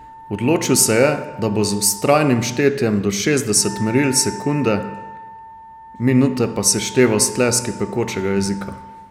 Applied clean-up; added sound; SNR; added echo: none; Wind instrument, woodwind instrument; 18 dB; none.